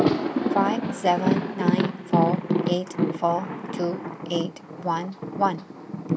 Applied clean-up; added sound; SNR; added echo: none; Thunder; -2 dB; none.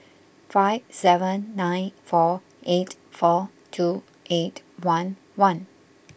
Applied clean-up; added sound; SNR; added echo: none; none; none; none.